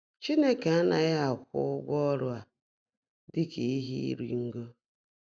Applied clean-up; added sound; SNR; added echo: none; none; none; none.